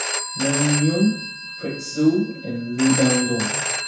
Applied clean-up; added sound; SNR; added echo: none; Telephone; 4 dB; reverberation time 0.7 s.